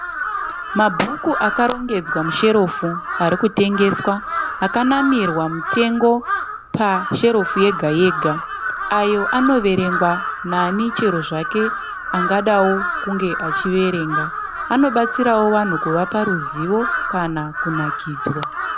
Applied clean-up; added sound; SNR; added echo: none; Crow; 5 dB; none.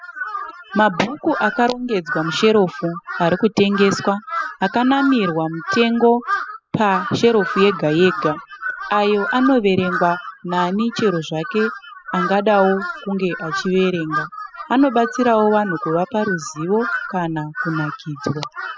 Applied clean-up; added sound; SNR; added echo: classical method spectral subtraction.